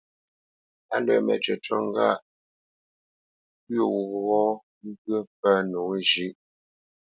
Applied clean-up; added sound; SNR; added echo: none; none; none; none.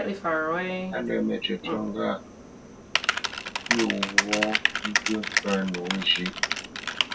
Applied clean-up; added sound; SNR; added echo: none; Typing; -2 dB; reverberation time 0.1 s.